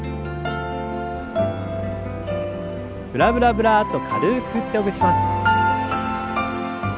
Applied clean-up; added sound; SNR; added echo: none; Bus; 17 dB; none.